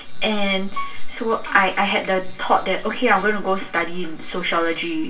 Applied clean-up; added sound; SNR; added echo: none; Piano; 18 dB; reverberation time 0.2 s.